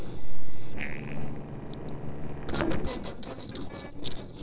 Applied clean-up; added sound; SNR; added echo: neural separator model SepFormer DNS4.